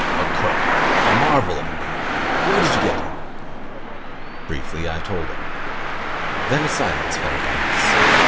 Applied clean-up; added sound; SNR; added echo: none; Traffic noise, roadway noise; -3 dB; none.